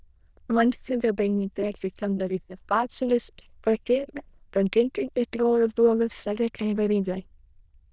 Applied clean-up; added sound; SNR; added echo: neural diffusion model UNIVERSE++.